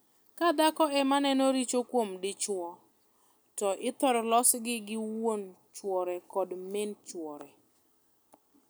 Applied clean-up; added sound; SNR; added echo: none; none; none; none.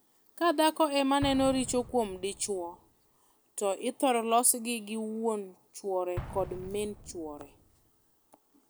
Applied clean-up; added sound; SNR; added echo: none; Explosion; 17 dB; none.